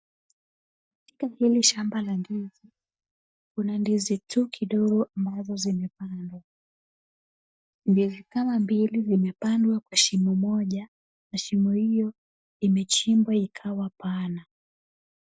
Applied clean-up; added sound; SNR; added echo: neural mask model DeepFilterNet 3.